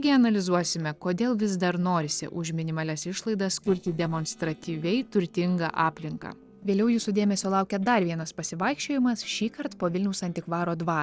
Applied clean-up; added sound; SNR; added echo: neural separator model SepFormer DNS4.